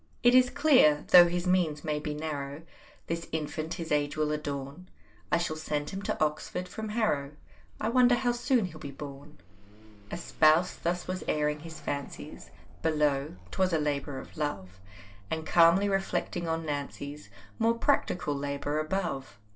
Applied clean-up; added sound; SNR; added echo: none; Car passing by / Accelerating, revving, vroom; 19 dB; reverberation time 0.2 s.